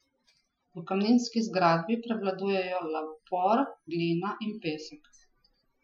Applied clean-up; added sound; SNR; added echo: classical method Wiener filter.